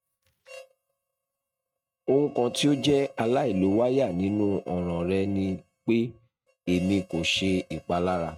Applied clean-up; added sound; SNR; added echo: neural mask model RNNoise.